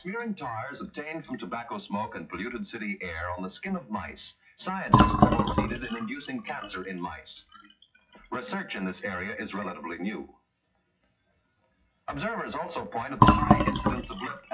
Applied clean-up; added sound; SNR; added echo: classical method WPE with log-MMSE.